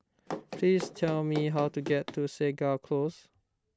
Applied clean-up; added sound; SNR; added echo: none; Run; 10 dB; none.